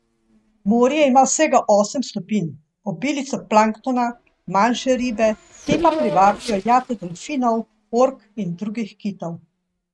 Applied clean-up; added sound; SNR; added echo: neural mask model RNNoise.